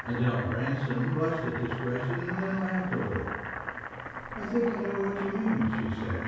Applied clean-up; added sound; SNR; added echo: none; Boiling; 8 dB; reverberation time 1.3 s.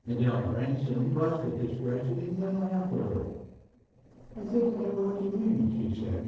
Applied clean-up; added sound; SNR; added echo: neural separator model SepFormer DNS4.